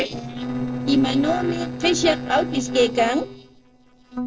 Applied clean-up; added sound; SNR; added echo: neural separator model SepFormer DNS4.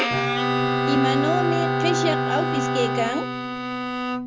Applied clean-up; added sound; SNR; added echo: none; Bowed string instrument + Bowed string instrument; -4 dB; none.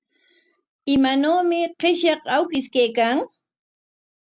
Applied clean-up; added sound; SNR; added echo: none; none; none; none.